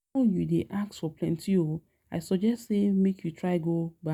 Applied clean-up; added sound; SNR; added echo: none; none; none; none.